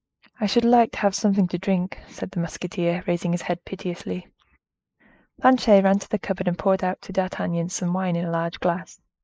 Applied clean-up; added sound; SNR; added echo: neural mask model Resemble Enhance denoiser.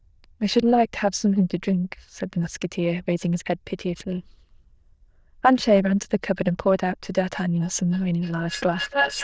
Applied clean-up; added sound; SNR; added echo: neural diffusion model UNIVERSE++.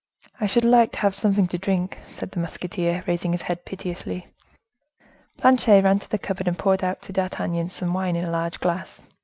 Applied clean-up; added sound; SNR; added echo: none; none; none; none.